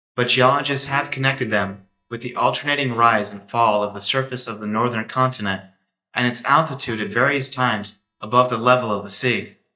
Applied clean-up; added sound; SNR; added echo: neural mask model DeepFilterNet 3.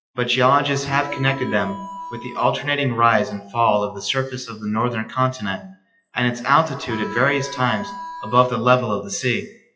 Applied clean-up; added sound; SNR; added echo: classical method WPE with log-MMSE.